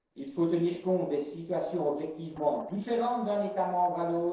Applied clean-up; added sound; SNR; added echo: neural separator model SepFormer DNS4.